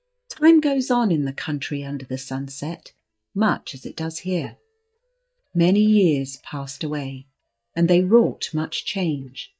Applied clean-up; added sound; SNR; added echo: neural mask model DeepFilterNet 3.